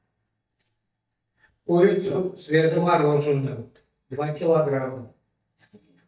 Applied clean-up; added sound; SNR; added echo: neural mask model DeepFilterNet 3.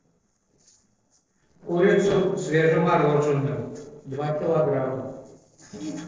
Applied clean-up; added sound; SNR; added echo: neural separator model SepFormer DNS4.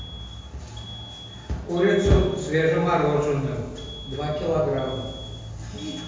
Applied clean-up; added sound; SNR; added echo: none; Alarm; 20 dB; reverberation time 1.2 s.